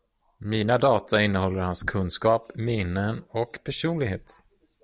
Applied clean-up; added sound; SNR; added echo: none; none; none; none.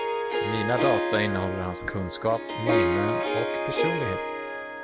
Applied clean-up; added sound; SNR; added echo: none; Harp; -2 dB; none.